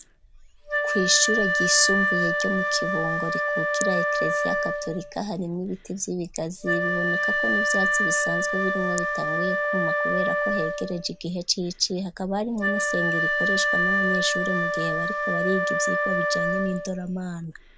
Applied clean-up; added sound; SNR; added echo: none; Wind instrument, woodwind instrument; -3 dB; none.